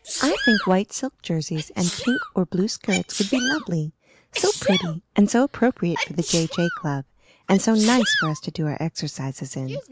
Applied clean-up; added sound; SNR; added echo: none; Sneeze; 7 dB; none.